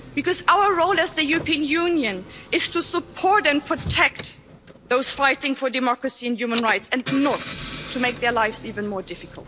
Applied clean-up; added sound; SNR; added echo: none; Engine / Car; 12 dB; none.